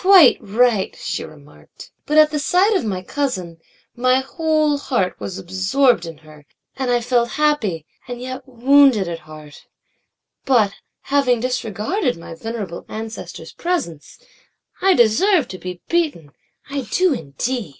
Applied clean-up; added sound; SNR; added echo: none; none; none; none.